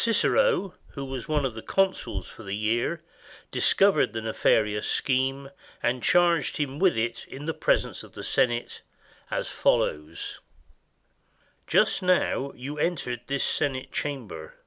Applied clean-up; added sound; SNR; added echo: none; none; none; none.